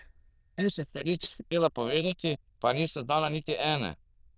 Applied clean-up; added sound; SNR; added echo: neural diffusion model UNIVERSE++.